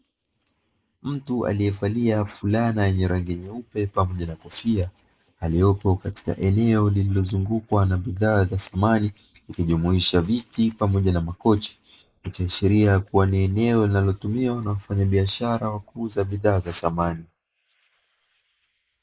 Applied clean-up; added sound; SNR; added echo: neural mask model Resemble Enhance denoiser.